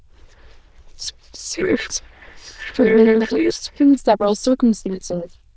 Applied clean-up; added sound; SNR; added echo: neural diffusion model UNIVERSE++.